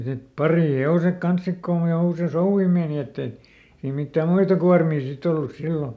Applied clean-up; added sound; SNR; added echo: none; none; none; none.